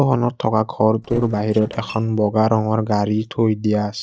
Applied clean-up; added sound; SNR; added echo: neural separator model SepFormer DNS4.